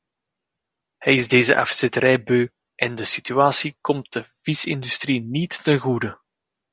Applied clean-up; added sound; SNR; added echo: none; none; none; none.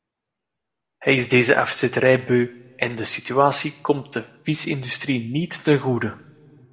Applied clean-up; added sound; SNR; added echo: none; none; none; reverberation time 1.3 s.